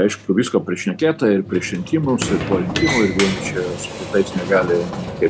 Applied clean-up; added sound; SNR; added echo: none; Sliding door; 7 dB; none.